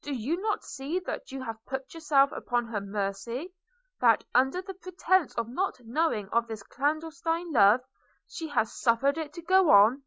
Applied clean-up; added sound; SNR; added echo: none; none; none; none.